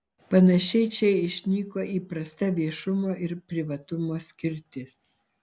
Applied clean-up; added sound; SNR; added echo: none; none; none; none.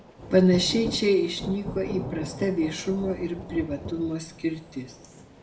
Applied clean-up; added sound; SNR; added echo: none; Thunder / Rain; 11 dB; reverberation time 0.6 s.